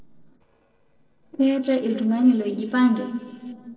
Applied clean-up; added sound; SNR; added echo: neural separator model SepFormer DNS4.